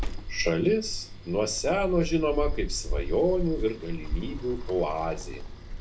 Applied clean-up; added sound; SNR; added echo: none; Sliding door; 4 dB; reverberation time 0.2 s.